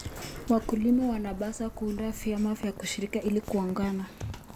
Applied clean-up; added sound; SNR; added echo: none; Rain; 13 dB; none.